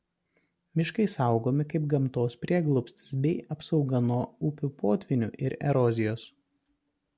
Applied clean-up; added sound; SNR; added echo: none; none; none; none.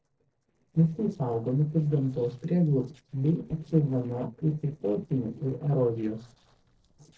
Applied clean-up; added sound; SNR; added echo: neural separator model SepFormer DNS4.